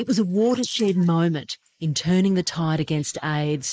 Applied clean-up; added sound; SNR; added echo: neural mask model Resemble Enhance denoiser.